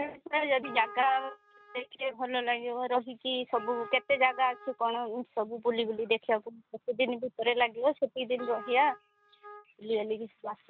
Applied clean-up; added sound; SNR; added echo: neural mask model RNNoise.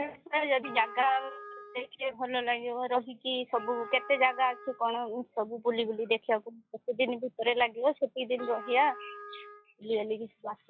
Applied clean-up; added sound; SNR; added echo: classical method log-MMSE.